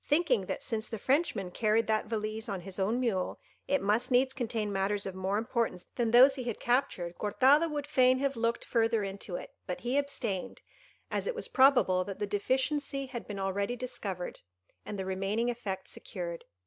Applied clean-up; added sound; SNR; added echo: none; none; none; none.